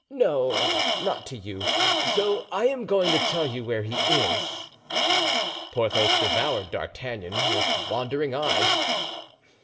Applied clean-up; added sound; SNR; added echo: none; Tools; -2 dB; reverberation time 1.0 s.